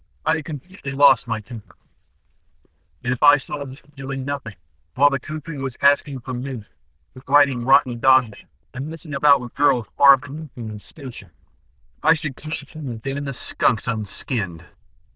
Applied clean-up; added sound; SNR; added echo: neural diffusion model UNIVERSE++.